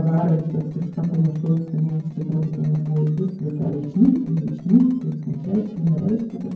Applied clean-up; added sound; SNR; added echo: neural separator model SepFormer DNS4.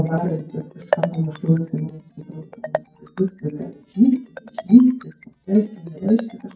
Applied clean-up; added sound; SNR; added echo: neural mask model DeepFilterNet 3.